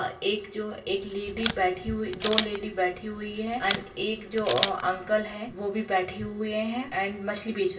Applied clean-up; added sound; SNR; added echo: none; Camera; 3 dB; reverberation time 0.2 s.